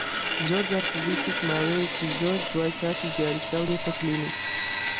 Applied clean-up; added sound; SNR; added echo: none; Sawing; 1 dB; none.